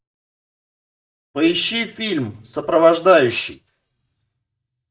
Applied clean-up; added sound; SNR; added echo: neural mask model DeepFilterNet 3.